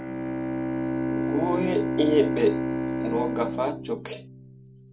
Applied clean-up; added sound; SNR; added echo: none; Bowed string instrument; 0 dB; reverberation time 0.4 s.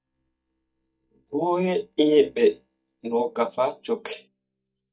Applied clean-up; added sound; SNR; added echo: neural mask model DeepFilterNet 3.